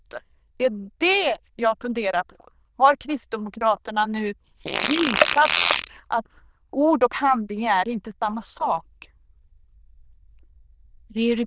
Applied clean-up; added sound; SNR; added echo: neural diffusion model UNIVERSE++.